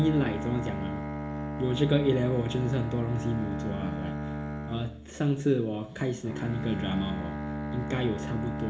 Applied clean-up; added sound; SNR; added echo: none; Bowed string instrument; 5 dB; reverberation time 0.4 s.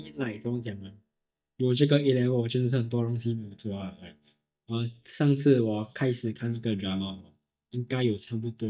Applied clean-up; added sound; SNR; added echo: neural mask model DeepFilterNet 3.